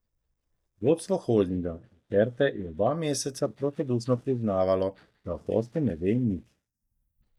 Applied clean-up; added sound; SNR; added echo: neural mask model DeepFilterNet 3.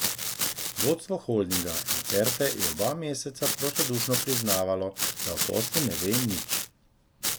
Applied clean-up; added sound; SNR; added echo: none; Domestic sounds, home sounds; 0 dB; none.